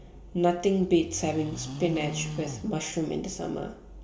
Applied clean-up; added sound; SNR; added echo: none; Livestock, farm animals, working animals; 10 dB; reverberation time 0.6 s.